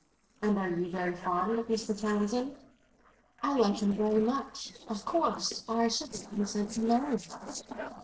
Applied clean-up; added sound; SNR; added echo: neural separator model SepFormer DNS4.